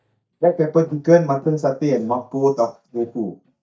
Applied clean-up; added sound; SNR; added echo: neural mask model DeepFilterNet 3.